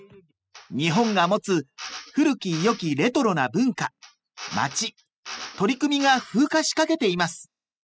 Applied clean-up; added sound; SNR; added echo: classical method spectral subtraction.